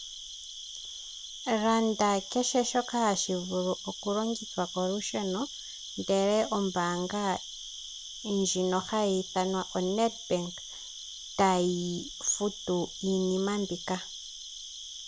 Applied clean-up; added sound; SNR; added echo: none; Cricket; 12 dB; none.